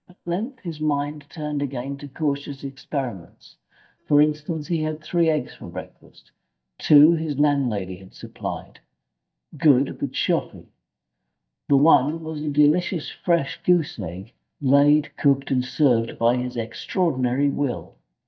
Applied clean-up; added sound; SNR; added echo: neural mask model DeepFilterNet 3.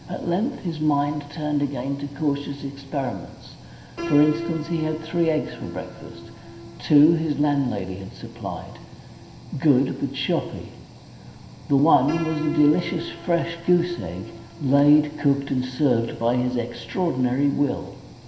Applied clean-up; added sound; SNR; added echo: none; Piano; 16 dB; reverberation time 0.9 s.